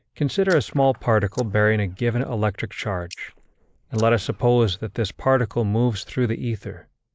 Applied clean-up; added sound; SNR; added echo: neural mask model Resemble Enhance denoiser.